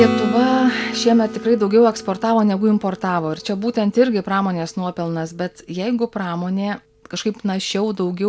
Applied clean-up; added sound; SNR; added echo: none; Acoustic guitar / Strum; 10 dB; none.